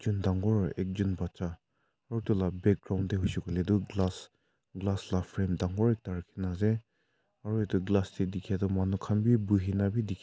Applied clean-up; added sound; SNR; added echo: none; none; none; none.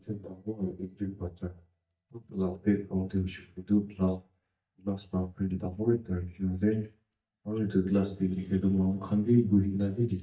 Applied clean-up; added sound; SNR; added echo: neural mask model DeepFilterNet 3.